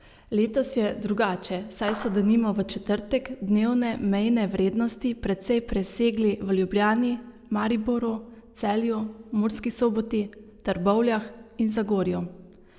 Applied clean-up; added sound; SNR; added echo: none; Clapping; 15 dB; none.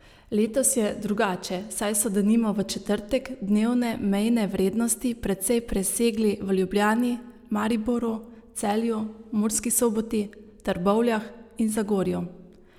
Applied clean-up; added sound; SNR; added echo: none; none; none; none.